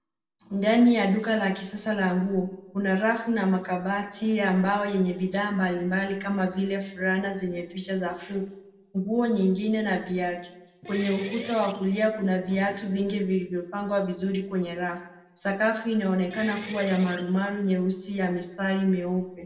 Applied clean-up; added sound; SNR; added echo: neural separator model SepFormer DNS4.